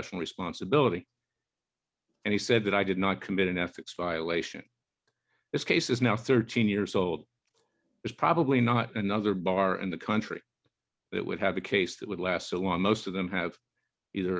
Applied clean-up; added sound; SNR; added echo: none; none; none; none.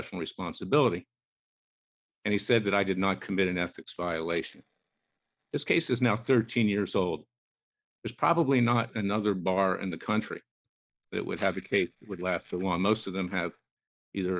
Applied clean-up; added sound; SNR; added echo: neural mask model DeepFilterNet 3.